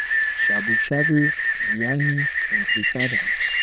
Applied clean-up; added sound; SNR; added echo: neural diffusion model UNIVERSE++.